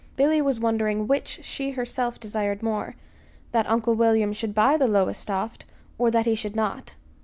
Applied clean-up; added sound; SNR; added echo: none; none; none; none.